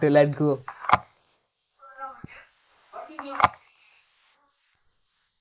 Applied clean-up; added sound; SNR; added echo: neural mask model Resemble Enhance denoiser.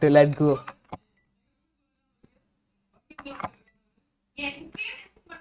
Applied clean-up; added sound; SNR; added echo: neural mask model RNNoise.